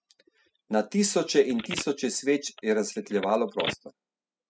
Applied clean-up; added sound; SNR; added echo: classical method spectral subtraction.